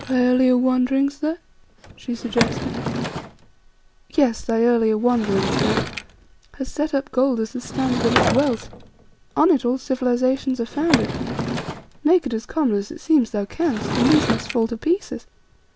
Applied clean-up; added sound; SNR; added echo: none; Sliding door / Wood; 7 dB; none.